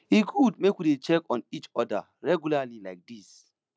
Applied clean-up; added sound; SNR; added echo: none; none; none; none.